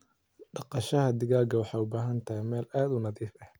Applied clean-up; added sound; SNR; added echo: none; none; none; none.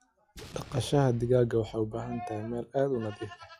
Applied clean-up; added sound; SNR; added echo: classical method log-MMSE.